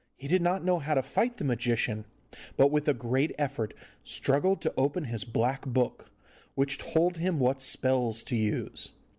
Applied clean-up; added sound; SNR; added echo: none; none; none; none.